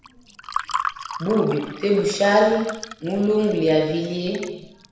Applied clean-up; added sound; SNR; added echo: none; Fill (with liquid) / Water; 12 dB; reverberation time 1.0 s.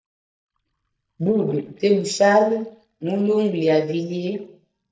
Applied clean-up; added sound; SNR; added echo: neural mask model DeepFilterNet 3.